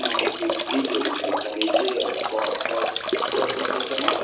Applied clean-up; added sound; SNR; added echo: none; Drip / Trickle, dribble / Bathtub (filling or washing); -4 dB; reverberation time 0.9 s.